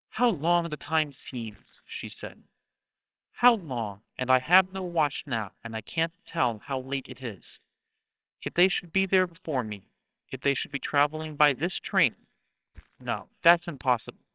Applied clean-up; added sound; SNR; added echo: neural separator model SepFormer WHAMR!.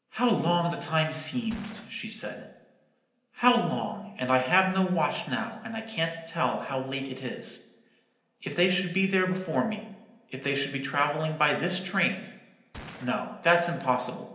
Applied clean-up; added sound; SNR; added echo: none; Gunshot, gunfire; 18 dB; reverberation time 0.8 s.